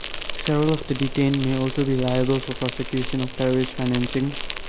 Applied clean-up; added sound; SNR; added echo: none; Insect; 7 dB; none.